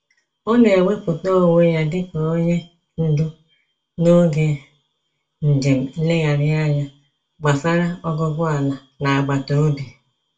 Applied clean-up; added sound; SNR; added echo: none; none; none; reverberation time 0.2 s.